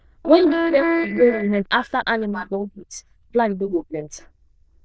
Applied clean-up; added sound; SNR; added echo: neural diffusion model UNIVERSE++.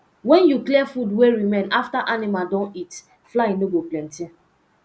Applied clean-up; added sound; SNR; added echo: none; none; none; none.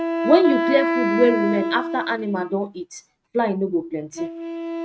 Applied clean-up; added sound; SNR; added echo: neural mask model RNNoise.